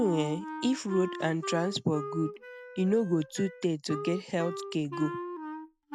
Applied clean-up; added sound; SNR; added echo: none; Wind instrument, woodwind instrument; 9 dB; none.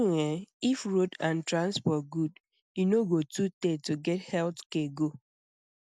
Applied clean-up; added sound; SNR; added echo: none; none; none; none.